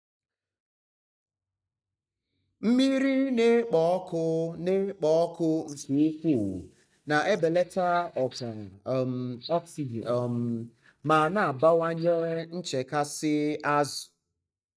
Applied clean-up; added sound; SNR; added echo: neural mask model DeepFilterNet 3.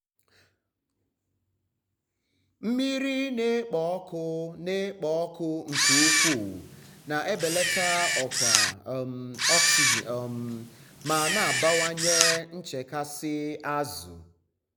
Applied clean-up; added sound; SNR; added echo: none; Camera; -5 dB; none.